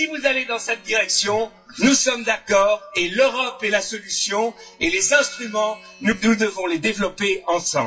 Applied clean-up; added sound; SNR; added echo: classical method WPE with log-MMSE.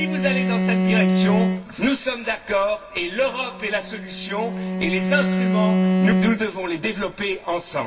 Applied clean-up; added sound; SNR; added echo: none; Bowed string instrument; -1 dB; reverberation time 0.2 s.